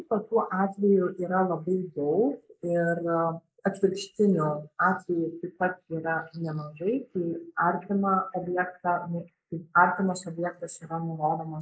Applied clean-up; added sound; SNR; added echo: neural mask model Resemble Enhance denoiser.